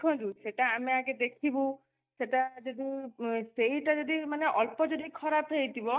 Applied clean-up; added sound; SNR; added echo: neural mask model DeepFilterNet 3.